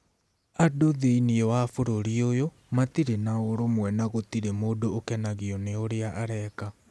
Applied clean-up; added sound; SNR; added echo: none; none; none; none.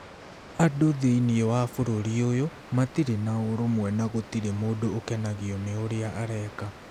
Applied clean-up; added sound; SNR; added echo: none; Water; 18 dB; none.